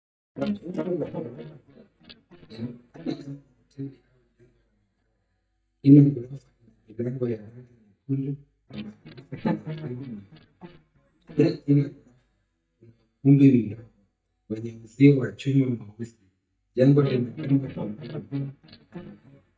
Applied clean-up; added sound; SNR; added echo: neural mask model DeepFilterNet 3.